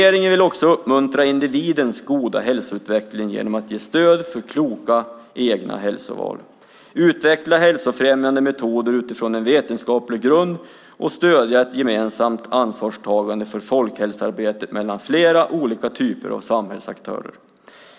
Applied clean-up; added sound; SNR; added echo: none; none; none; none.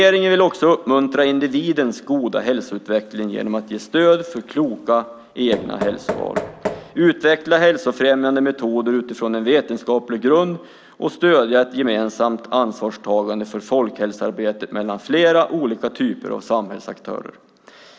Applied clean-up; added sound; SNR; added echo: none; Knock; 11 dB; none.